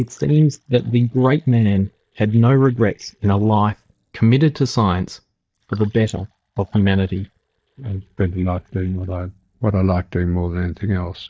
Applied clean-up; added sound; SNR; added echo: neural mask model DeepFilterNet 3.